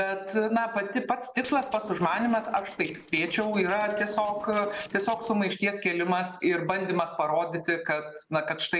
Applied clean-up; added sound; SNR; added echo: neural separator model SepFormer DNS4.